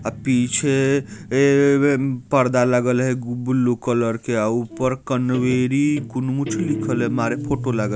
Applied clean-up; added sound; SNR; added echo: none; Guitar; 12 dB; none.